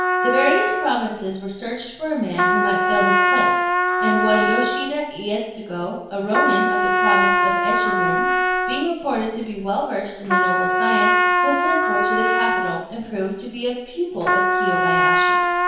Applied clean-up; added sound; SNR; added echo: none; Trumpet; -5 dB; reverberation time 1.0 s.